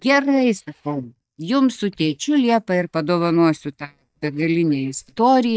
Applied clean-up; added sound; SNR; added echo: neural mask model DeepFilterNet 3.